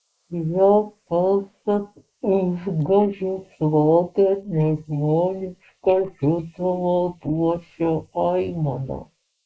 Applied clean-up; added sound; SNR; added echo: neural mask model Resemble Enhance denoiser.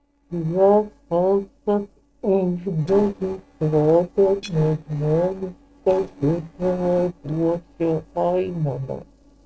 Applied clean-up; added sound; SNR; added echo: neural separator model SepFormer DNS4.